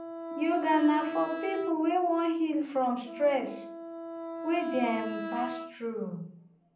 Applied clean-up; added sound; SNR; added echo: none; Wind instrument, woodwind instrument; 9 dB; reverberation time 0.6 s.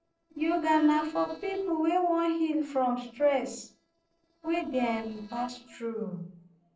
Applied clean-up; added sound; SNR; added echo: neural separator model SepFormer DNS4.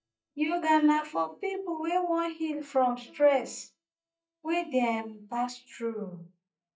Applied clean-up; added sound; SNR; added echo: neural mask model DeepFilterNet 3.